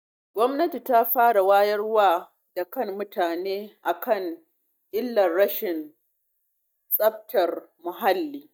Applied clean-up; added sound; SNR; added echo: neural mask model DeepFilterNet 3.